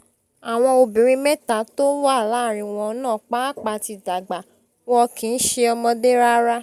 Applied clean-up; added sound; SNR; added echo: none; none; none; none.